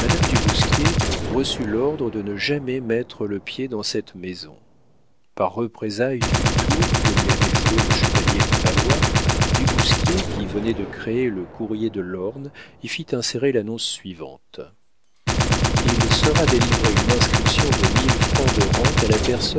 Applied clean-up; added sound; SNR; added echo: none; Gunshot, gunfire; -4 dB; none.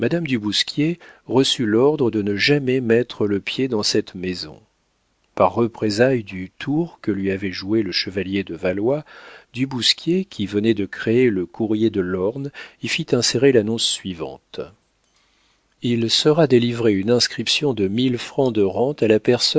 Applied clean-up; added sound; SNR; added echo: none; none; none; none.